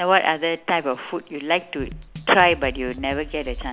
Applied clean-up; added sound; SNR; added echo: none; Drum kit; 12 dB; none.